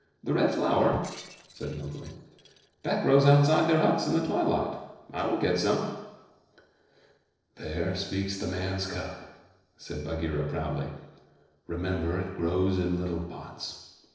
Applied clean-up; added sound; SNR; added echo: neural separator model SepFormer DNS4.